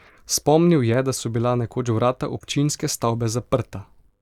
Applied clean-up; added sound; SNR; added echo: neural mask model Resemble Enhance denoiser.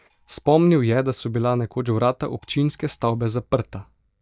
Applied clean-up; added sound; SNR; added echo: neural mask model DeepFilterNet 3.